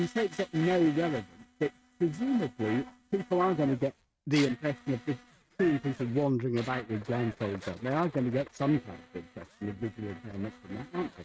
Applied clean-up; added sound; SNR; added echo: neural mask model RNNoise.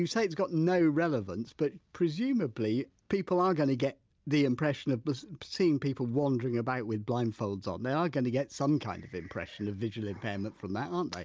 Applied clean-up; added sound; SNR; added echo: none; none; none; none.